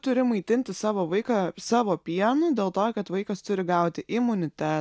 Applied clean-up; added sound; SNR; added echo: none; none; none; none.